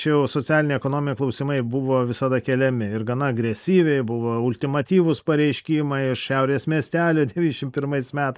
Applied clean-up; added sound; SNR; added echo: neural mask model Resemble Enhance denoiser.